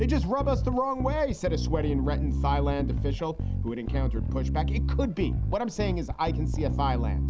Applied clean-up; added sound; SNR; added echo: none; Bass guitar; -2 dB; none.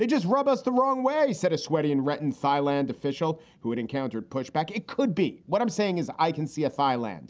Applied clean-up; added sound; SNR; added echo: none; none; none; none.